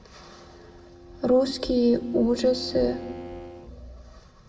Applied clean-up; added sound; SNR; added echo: none; Bowed string instrument; 16 dB; reverberation time 1.3 s.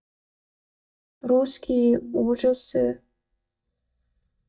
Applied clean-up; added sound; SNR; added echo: neural mask model DeepFilterNet 3.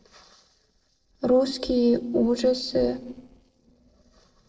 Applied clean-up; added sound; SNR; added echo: neural separator model SepFormer DNS4.